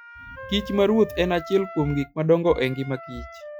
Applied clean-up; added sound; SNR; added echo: classical method Wiener filter.